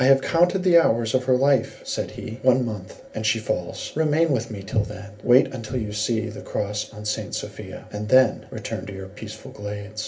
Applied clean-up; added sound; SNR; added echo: none; none; none; reverberation time 0.3 s.